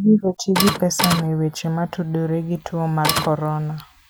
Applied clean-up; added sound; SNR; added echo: none; Printer; 0 dB; none.